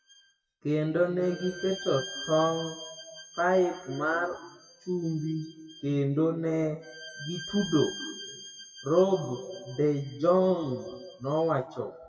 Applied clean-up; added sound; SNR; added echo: classical method WPE with log-MMSE.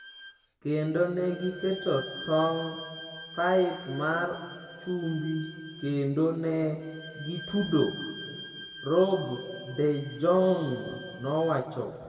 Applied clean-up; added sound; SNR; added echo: none; Bowed string instrument; 15 dB; reverberation time 1.8 s.